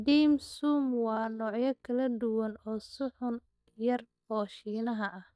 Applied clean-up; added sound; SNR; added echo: neural mask model DeepFilterNet 3.